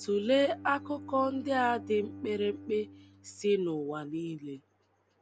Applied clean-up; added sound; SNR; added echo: none; Bowed string instrument; 17 dB; none.